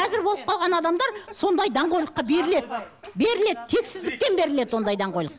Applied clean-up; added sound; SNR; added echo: none; none; none; none.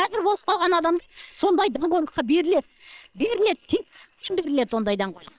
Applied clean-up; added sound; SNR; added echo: neural separator model SepFormer WHAM!.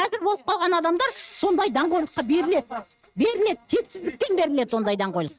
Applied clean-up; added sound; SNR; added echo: neural mask model RNNoise.